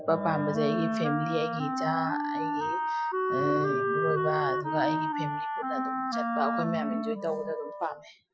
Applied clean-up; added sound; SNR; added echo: classical method Wiener filter.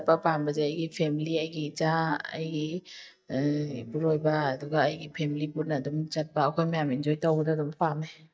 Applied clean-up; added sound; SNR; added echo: neural mask model DeepFilterNet 3.